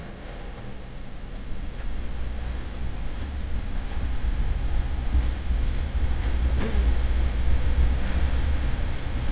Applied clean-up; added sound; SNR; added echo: neural mask model DeepFilterNet 3.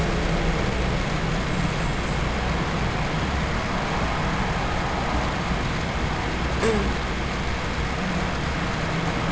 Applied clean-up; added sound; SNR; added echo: none; Bowed string instrument; 16 dB; none.